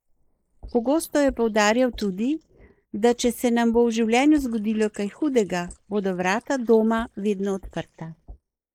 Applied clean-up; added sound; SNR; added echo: neural mask model Resemble Enhance denoiser.